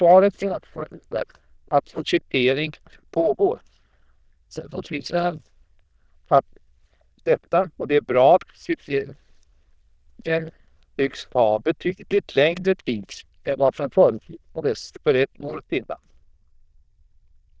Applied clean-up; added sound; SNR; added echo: neural diffusion model UNIVERSE++.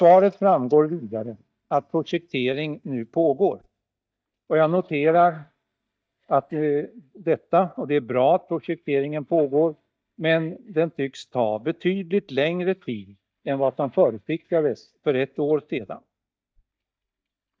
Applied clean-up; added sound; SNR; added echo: neural mask model DeepFilterNet 3.